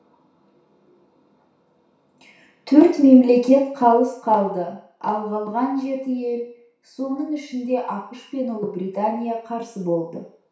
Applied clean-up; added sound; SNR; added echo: none; none; none; reverberation time 0.6 s.